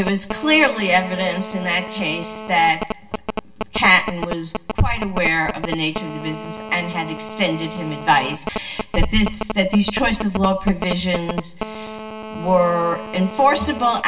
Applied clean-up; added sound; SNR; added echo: none; Telephone; 10 dB; reverberation time 0.6 s.